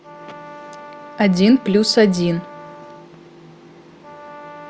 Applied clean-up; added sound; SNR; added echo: none; Brass instrument; 19 dB; none.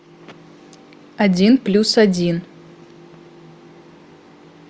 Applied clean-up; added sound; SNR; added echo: none; none; none; none.